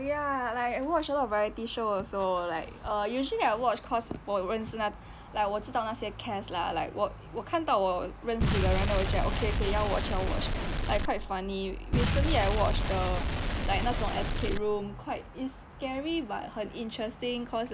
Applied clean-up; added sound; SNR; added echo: none; Explosion; -2 dB; none.